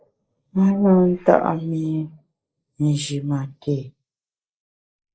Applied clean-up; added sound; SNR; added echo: neural mask model Resemble Enhance denoiser.